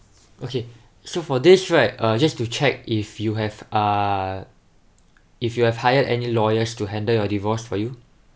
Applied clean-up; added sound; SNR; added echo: none; none; none; none.